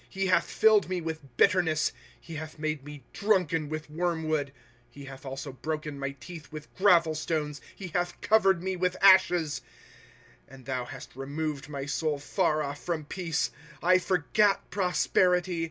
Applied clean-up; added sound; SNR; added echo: none; none; none; none.